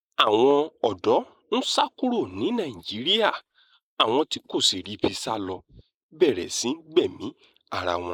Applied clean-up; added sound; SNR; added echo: neural mask model Resemble Enhance denoiser.